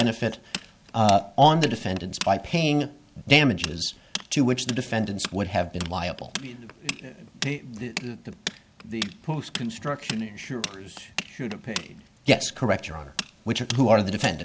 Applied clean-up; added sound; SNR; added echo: none; Tools; 12 dB; none.